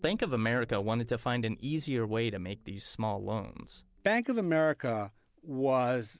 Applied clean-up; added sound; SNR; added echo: none; none; none; none.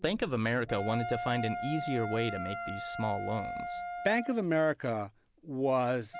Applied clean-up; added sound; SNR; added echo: none; Wind instrument, woodwind instrument; 7 dB; none.